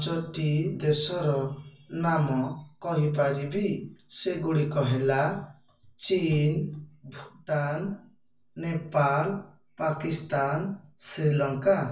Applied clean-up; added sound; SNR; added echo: none; none; none; reverberation time 0.1 s.